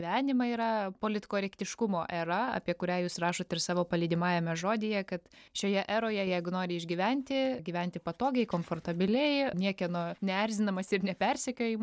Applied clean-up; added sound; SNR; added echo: none; none; none; none.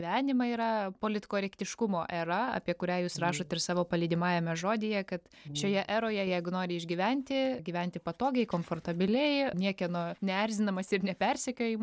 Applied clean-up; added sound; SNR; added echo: none; Brass instrument; 14 dB; none.